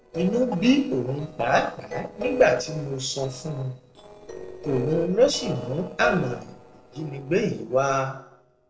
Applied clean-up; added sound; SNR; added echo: neural separator model SepFormer DNS4.